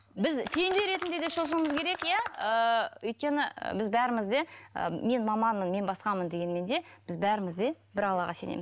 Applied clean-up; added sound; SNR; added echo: none; none; none; none.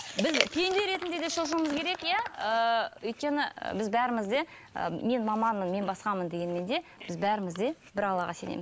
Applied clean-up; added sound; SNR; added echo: neural mask model Resemble Enhance denoiser.